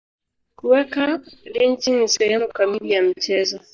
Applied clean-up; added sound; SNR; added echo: neural mask model DeepFilterNet 3.